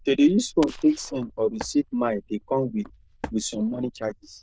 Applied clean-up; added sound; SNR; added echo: neural diffusion model UNIVERSE++.